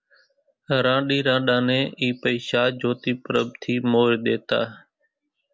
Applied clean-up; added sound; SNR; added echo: none; none; none; none.